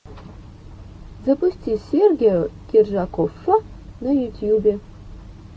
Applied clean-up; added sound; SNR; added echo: none; none; none; none.